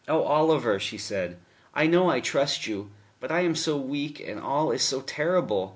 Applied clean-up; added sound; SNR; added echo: none; none; none; none.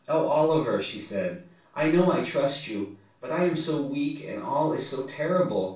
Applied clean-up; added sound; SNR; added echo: none; none; none; reverberation time 0.4 s.